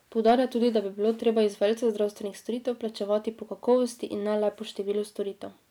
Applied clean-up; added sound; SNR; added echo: none; none; none; none.